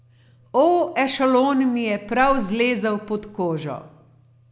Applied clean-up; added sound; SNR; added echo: none; none; none; none.